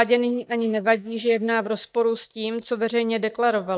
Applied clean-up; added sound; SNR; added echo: neural mask model DeepFilterNet 3.